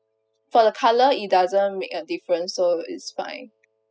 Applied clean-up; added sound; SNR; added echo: classical method spectral subtraction.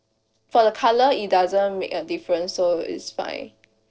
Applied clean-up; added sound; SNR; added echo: neural separator model SepFormer DNS4.